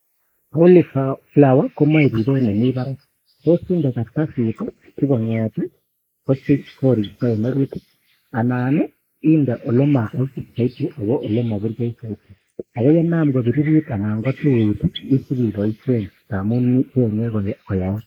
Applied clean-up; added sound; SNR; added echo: neural mask model Resemble Enhance denoiser.